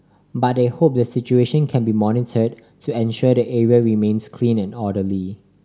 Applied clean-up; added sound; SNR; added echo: none; none; none; none.